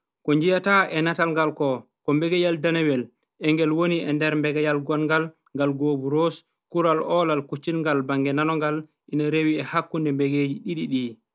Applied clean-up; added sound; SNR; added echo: none; none; none; none.